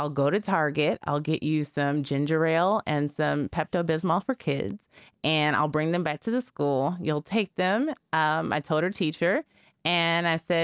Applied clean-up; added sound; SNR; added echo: none; none; none; none.